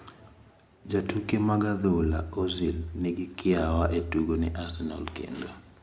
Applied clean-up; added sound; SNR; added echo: none; none; none; none.